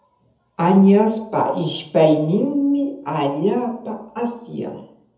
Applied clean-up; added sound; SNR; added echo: none; none; none; reverberation time 0.7 s.